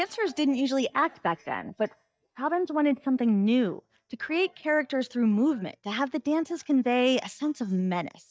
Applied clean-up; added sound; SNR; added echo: neural mask model DeepFilterNet 3.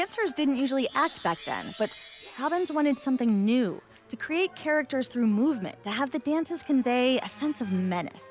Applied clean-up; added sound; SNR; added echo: none; Chime; 5 dB; none.